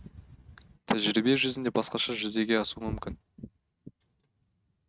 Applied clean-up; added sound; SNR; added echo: neural mask model RNNoise.